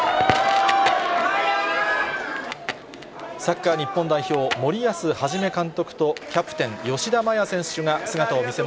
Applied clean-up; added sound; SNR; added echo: none; Crackle; 13 dB; none.